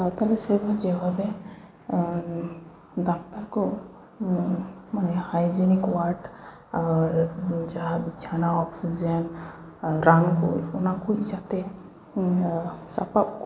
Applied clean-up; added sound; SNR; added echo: none; none; none; none.